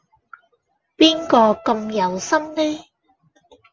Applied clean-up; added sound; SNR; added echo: none; Keyboard (musical); 17 dB; none.